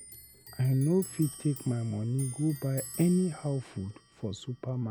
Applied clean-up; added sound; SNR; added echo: none; Clock; 17 dB; none.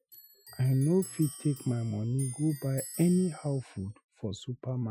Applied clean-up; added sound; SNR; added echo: classical method Wiener filter.